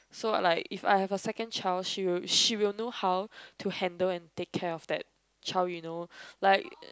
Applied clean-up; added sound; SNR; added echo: none; none; none; none.